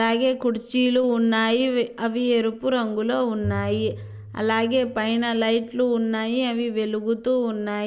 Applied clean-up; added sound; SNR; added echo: none; Bowed string instrument; 13 dB; none.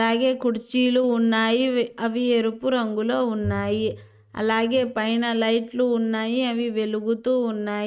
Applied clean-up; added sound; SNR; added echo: neural mask model RNNoise.